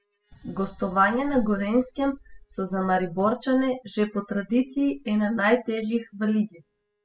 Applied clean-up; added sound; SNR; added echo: classical method spectral subtraction.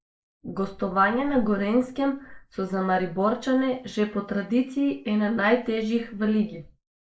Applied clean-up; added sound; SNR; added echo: neural mask model Resemble Enhance denoiser.